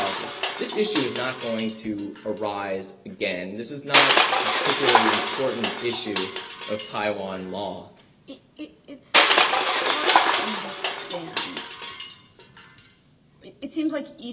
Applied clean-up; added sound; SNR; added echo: none; Crushing; -5 dB; none.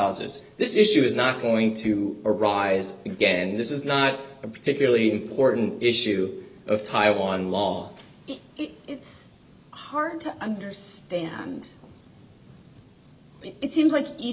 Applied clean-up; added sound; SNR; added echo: none; none; none; none.